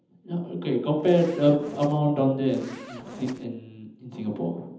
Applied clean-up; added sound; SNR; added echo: none; Zipper (clothing); 17 dB; reverberation time 0.8 s.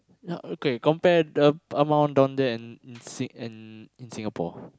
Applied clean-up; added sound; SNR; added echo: none; none; none; none.